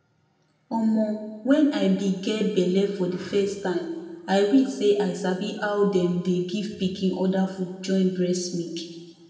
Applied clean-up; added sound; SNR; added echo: none; none; none; reverberation time 1.1 s.